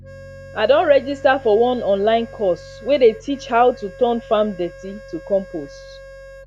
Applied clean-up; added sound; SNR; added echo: none; Piano + Organ; 19 dB; none.